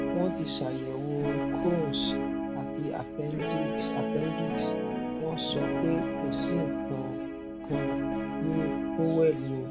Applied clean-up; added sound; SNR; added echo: none; Guitar; -1 dB; none.